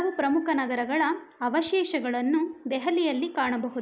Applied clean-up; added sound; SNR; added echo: none; Bicycle bell; 15 dB; none.